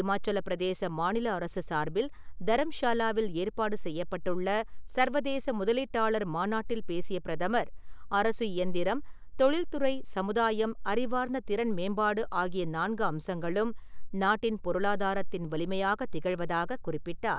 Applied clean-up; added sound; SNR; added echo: none; none; none; none.